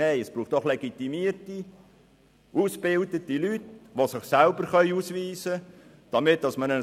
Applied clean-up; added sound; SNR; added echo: none; none; none; none.